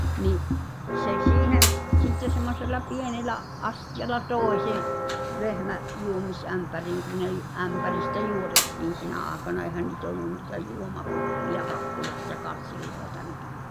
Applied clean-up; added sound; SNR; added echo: none; Church bell + Fire; 3 dB; none.